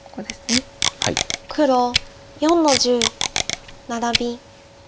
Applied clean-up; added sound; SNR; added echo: none; Packing tape, duct tape; 3 dB; none.